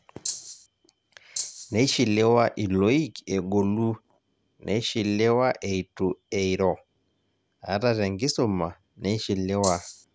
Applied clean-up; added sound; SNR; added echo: none; Rattle (instrument); 8 dB; none.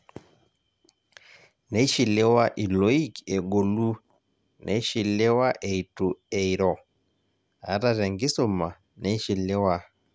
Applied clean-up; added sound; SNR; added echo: none; none; none; none.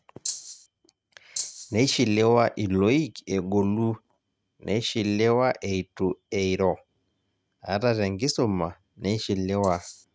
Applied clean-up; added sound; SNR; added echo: neural mask model RNNoise.